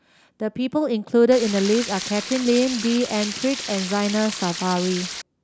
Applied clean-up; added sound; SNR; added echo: none; Stream; 9 dB; none.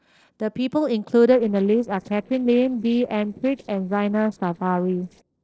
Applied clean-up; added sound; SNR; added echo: neural separator model SepFormer DNS4.